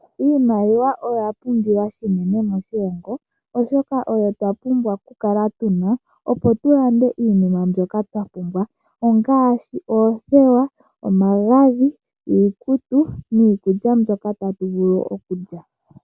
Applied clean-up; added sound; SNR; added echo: none; none; none; none.